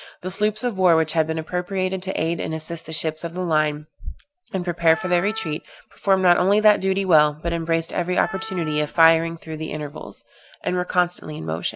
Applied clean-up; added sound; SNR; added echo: none; Wind instrument, woodwind instrument; 15 dB; none.